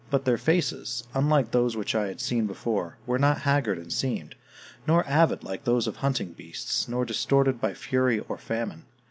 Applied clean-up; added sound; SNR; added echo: none; none; none; none.